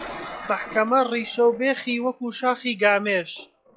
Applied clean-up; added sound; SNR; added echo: classical method log-MMSE.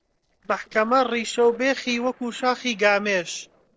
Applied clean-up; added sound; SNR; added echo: neural separator model SepFormer DNS4.